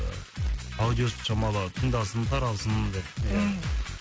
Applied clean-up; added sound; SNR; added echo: none; none; none; none.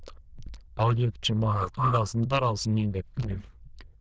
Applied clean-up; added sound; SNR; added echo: neural diffusion model UNIVERSE++.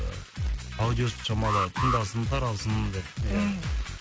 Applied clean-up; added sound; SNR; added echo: none; Alarm; 5 dB; none.